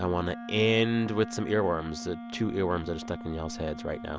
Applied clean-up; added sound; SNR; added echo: none; Wind instrument, woodwind instrument; 11 dB; none.